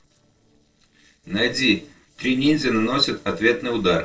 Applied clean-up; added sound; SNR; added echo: neural separator model SepFormer DNS4.